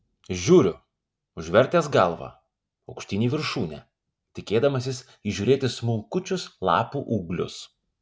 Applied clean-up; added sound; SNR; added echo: none; none; none; none.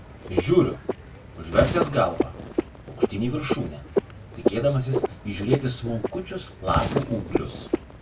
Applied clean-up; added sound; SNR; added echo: none; Frog; 2 dB; reverberation time 0.1 s.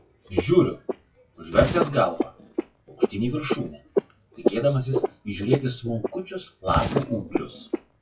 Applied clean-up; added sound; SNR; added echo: classical method WPE with log-MMSE.